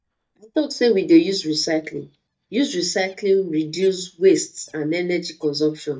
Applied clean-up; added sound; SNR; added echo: neural mask model DeepFilterNet 3.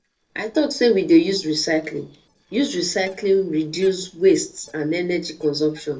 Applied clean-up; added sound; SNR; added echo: neural separator model SepFormer DNS4.